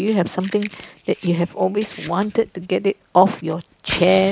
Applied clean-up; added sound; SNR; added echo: none; Fire; 19 dB; none.